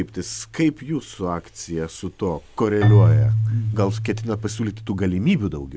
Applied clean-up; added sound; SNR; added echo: none; Keyboard (musical); -1 dB; none.